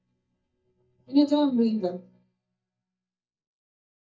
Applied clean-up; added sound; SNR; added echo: neural mask model DeepFilterNet 3.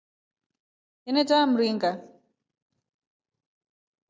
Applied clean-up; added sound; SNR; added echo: none; none; none; none.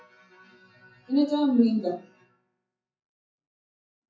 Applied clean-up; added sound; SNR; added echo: classical method WPE with log-MMSE.